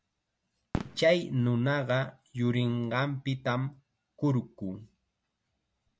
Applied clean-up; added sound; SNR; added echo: none; Fireworks; 12 dB; none.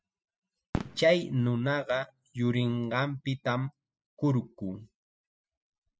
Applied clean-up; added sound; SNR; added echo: classical method spectral subtraction.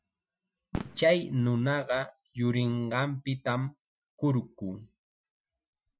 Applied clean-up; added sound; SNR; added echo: classical method Wiener filter.